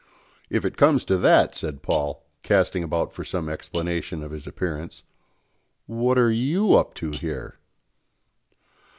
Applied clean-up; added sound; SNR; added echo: none; Cutlery, silverware; 19 dB; none.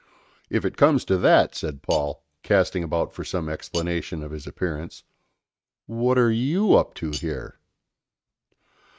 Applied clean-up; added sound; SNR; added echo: neural mask model RNNoise.